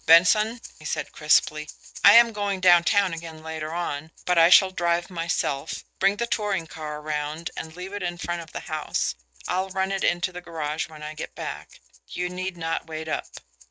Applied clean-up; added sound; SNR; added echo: neural mask model RNNoise.